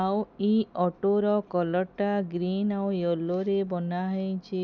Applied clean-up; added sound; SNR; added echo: none; none; none; none.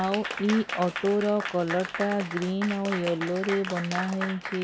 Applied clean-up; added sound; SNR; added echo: none; Applause / Crowd; 8 dB; none.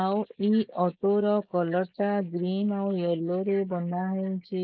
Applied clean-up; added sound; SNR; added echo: neural mask model Resemble Enhance denoiser.